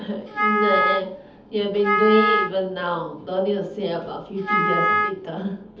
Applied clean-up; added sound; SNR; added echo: none; Wind instrument, woodwind instrument; -1 dB; reverberation time 0.7 s.